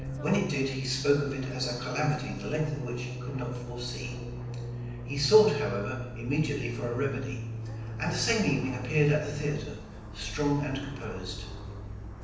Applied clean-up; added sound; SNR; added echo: none; Fixed-wing aircraft, airplane; 6 dB; reverberation time 0.9 s.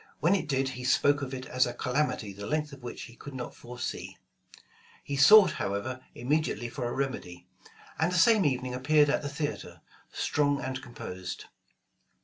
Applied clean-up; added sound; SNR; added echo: none; none; none; none.